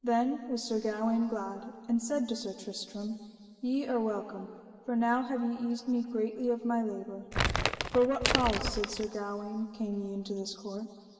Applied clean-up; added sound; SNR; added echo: none; Crumpling, crinkling; -1 dB; reverberation time 2.3 s.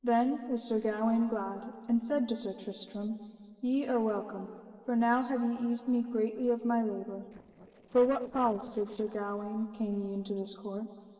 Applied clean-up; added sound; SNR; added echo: neural separator model SepFormer DNS4.